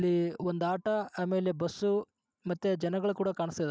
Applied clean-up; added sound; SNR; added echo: none; none; none; none.